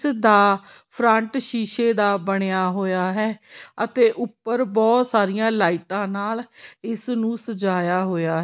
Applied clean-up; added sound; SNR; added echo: none; none; none; none.